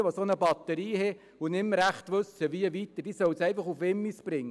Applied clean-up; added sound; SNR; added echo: none; none; none; none.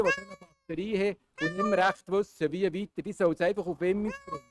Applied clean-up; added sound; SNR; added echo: neural mask model RNNoise.